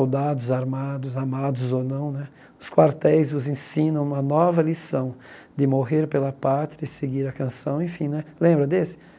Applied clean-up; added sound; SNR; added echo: none; none; none; none.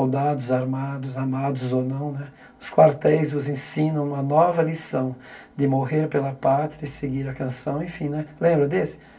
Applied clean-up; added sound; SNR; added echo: none; none; none; reverberation time 0.2 s.